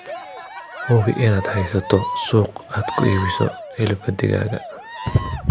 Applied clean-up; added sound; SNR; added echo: none; Cheering; 11 dB; none.